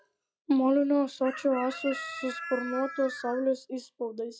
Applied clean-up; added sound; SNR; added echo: classical method log-MMSE.